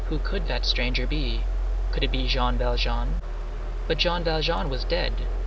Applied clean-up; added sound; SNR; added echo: none; Mechanisms; -4 dB; none.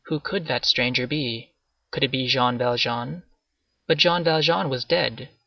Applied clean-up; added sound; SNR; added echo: none; none; none; none.